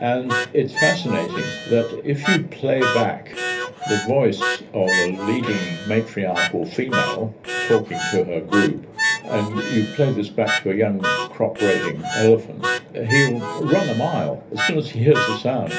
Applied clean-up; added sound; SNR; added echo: none; Harmonica; 4 dB; reverberation time 0.3 s.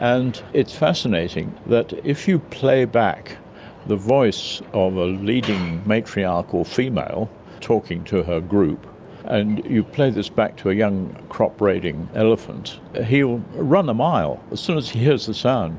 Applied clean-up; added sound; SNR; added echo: none; none; none; none.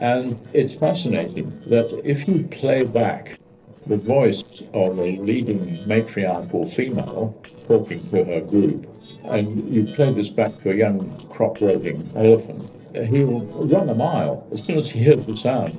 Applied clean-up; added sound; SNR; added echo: neural separator model SepFormer DNS4.